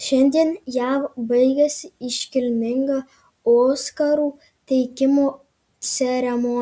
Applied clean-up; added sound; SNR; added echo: none; none; none; none.